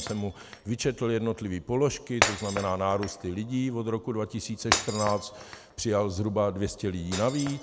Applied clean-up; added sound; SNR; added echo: none; Shatter; 7 dB; none.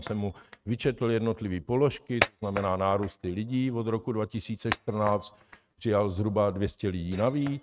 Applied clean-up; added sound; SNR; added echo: neural mask model RNNoise.